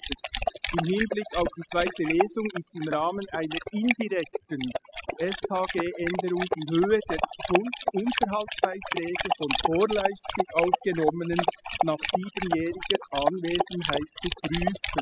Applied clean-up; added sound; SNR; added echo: classical method spectral subtraction.